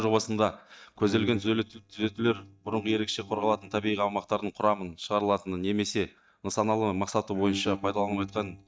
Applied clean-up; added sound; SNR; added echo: neural mask model DeepFilterNet 3.